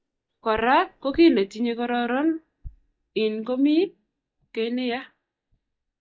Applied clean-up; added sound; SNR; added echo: neural mask model DeepFilterNet 3.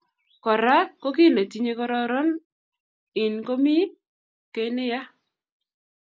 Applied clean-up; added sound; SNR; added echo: none; none; none; none.